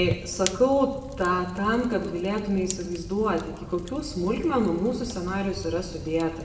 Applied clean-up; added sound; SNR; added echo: none; Fire; 11 dB; reverberation time 1.0 s.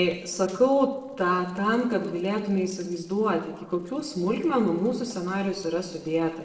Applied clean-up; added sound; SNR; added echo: neural separator model SepFormer DNS4.